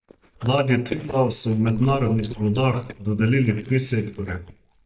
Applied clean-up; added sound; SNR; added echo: neural mask model DeepFilterNet 3.